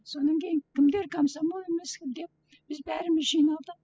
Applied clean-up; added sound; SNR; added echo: classical method spectral subtraction.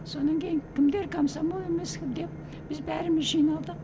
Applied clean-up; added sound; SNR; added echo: none; Engine / Boat, Water vehicle; 12 dB; none.